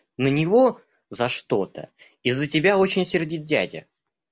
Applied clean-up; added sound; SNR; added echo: none; none; none; none.